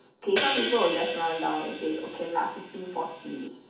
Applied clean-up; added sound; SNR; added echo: none; Hi-hat; 6 dB; reverberation time 0.5 s.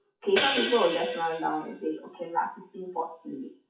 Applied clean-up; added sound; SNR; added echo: classical method WPE with log-MMSE.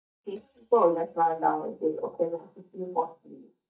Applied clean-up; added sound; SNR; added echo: neural mask model DeepFilterNet 3.